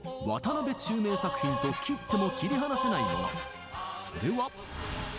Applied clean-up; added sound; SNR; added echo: none; none; none; none.